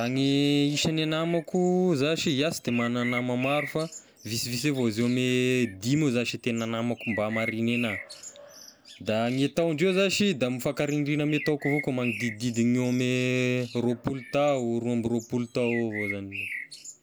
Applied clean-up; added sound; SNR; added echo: none; Bird; 14 dB; none.